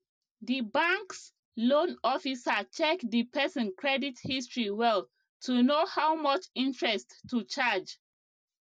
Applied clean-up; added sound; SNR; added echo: none; none; none; none.